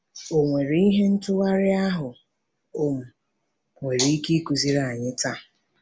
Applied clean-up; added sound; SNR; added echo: none; none; none; none.